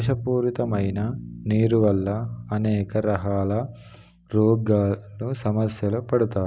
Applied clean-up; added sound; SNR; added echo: none; Bass guitar; 19 dB; none.